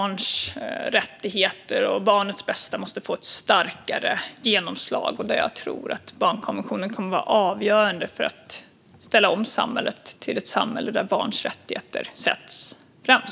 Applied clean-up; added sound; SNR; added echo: none; none; none; none.